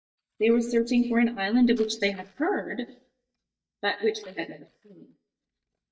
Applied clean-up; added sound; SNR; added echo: neural mask model DeepFilterNet 3.